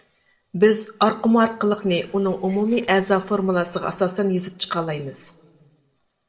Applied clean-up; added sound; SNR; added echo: neural separator model SepFormer DNS4.